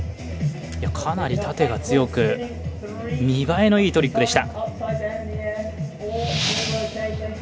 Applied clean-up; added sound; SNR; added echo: none; none; none; none.